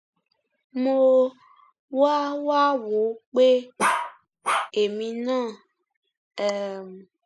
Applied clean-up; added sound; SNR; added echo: neural mask model Resemble Enhance denoiser.